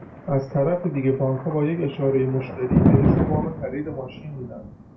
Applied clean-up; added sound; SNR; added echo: none; Thunder; 0 dB; reverberation time 0.3 s.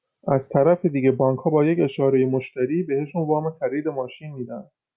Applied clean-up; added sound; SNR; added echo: none; none; none; none.